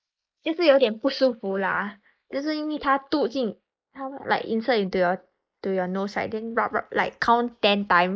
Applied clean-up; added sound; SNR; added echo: neural mask model Resemble Enhance denoiser.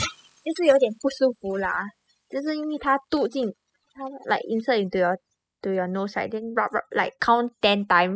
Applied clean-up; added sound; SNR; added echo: classical method spectral subtraction.